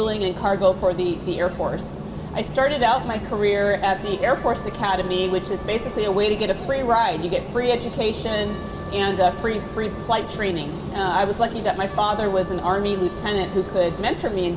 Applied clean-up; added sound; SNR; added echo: none; Trumpet; 20 dB; reverberation time 1.4 s.